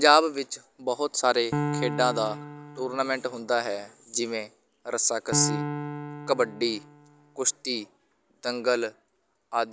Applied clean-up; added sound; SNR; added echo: none; Piano; 8 dB; none.